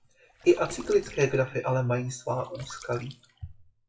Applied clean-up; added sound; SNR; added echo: classical method WPE with log-MMSE.